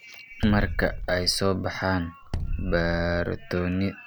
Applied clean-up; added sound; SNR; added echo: none; Bass drum; 5 dB; none.